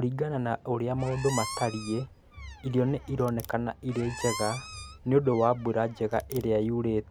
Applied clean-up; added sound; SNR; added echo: none; Squeak; 13 dB; none.